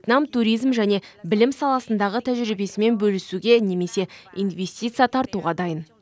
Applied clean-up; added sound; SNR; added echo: none; none; none; none.